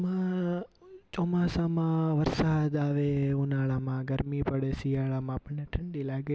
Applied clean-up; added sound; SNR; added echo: none; none; none; none.